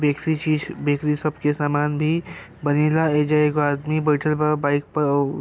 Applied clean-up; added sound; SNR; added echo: none; none; none; none.